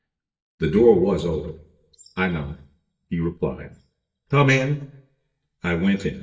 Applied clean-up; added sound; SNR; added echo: neural mask model DeepFilterNet 3.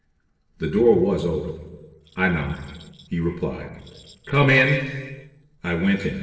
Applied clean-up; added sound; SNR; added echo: neural separator model SepFormer DNS4.